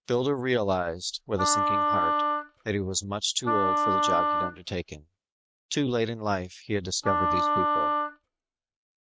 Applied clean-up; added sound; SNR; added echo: neural mask model RNNoise.